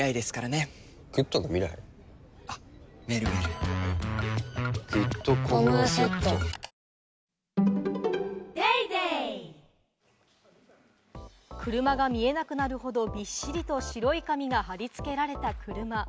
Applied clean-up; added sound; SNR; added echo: none; none; none; none.